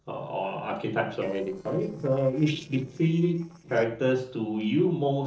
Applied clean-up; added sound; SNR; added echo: neural separator model SepFormer DNS4.